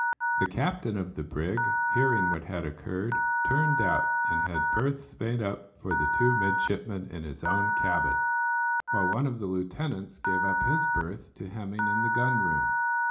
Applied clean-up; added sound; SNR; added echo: none; Telephone; -3 dB; reverberation time 0.4 s.